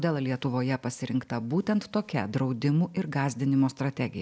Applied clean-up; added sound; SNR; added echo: none; none; none; none.